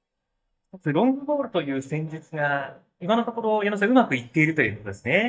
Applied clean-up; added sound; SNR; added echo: neural mask model DeepFilterNet 3.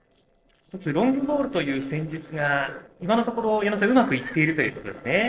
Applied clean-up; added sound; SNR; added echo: neural separator model SepFormer DNS4.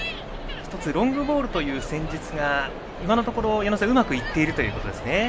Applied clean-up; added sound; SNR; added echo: none; none; none; none.